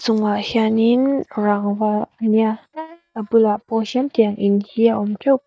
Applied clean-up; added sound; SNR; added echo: neural mask model DeepFilterNet 3.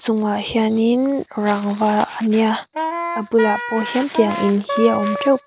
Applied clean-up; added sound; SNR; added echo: none; Wind instrument, woodwind instrument; 6 dB; none.